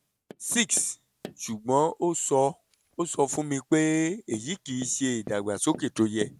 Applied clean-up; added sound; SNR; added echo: neural mask model RNNoise.